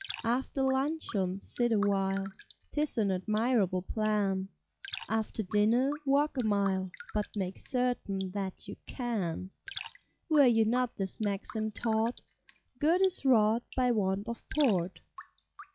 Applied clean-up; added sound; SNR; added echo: classical method log-MMSE.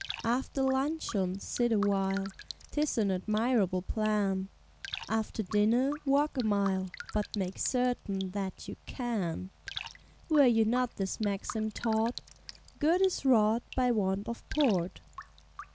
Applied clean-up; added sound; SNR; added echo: none; Raindrop; 17 dB; none.